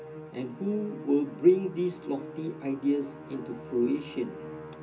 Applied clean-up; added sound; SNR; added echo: none; Musical instrument; 14 dB; reverberation time 0.2 s.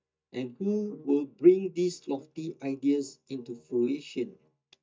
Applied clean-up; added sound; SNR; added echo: neural mask model DeepFilterNet 3.